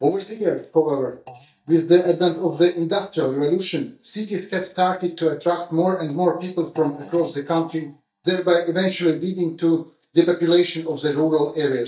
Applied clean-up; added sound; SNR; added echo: neural mask model DeepFilterNet 3.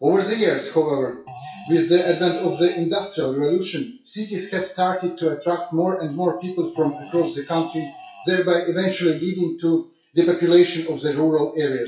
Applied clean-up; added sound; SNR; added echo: classical method WPE with log-MMSE.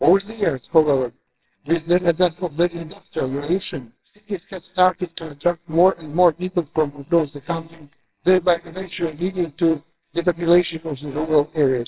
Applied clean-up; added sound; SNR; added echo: neural separator model SepFormer WHAMR!.